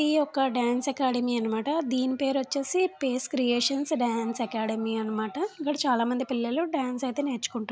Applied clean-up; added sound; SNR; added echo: none; none; none; none.